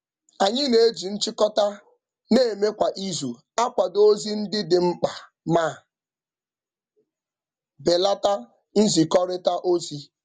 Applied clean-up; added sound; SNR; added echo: none; none; none; none.